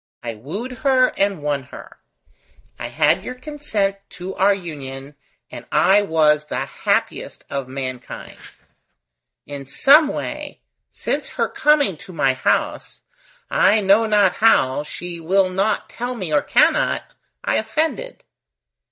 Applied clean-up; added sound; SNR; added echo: neural mask model DeepFilterNet 3.